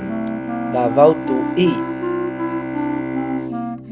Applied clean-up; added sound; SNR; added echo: none; Wind instrument, woodwind instrument + Bowed string instrument; 1 dB; none.